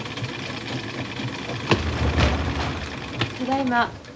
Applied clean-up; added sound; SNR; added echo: none; none; none; none.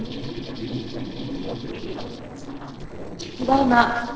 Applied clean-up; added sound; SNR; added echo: neural separator model SepFormer DNS4.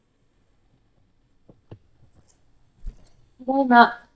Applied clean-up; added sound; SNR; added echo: neural mask model DeepFilterNet 3.